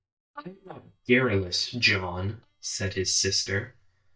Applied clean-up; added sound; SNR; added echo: neural mask model DeepFilterNet 3.